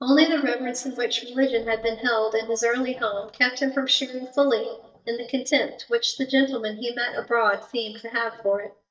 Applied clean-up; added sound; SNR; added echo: neural mask model DeepFilterNet 3.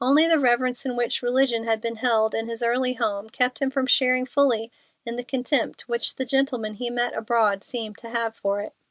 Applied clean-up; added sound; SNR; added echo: none; none; none; none.